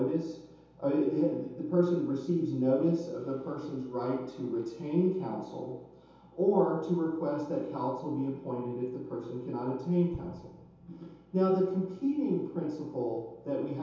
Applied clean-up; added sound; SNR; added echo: none; Explosion; 18 dB; reverberation time 0.8 s.